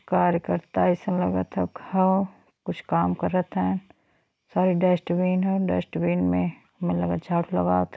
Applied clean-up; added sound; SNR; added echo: none; none; none; none.